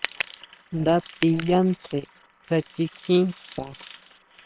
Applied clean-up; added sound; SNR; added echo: neural separator model SepFormer WHAM!.